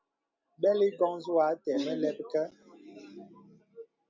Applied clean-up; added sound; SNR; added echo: none; none; none; none.